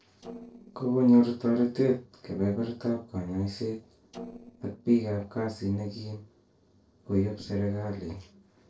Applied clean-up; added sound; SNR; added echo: neural separator model SepFormer DNS4.